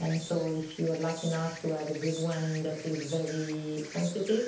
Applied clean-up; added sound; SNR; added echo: none; Insect; 14 dB; reverberation time 0.7 s.